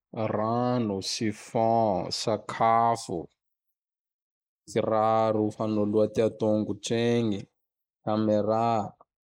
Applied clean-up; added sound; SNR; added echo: neural mask model Resemble Enhance denoiser.